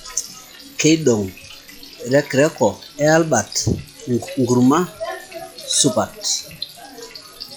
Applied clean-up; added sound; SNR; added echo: classical method log-MMSE.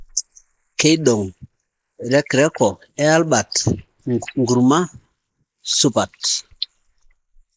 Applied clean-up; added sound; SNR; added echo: neural mask model Resemble Enhance denoiser.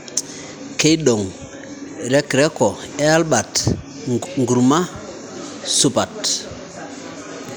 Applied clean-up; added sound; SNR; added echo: none; none; none; none.